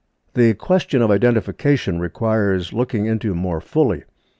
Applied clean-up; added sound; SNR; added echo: none; none; none; none.